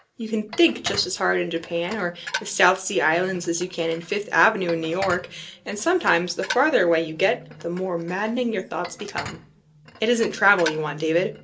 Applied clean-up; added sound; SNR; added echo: none; Dishes, pots, and pans; 15 dB; reverberation time 0.2 s.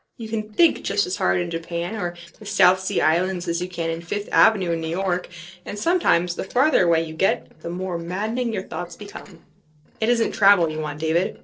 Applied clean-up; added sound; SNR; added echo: neural separator model SepFormer DNS4.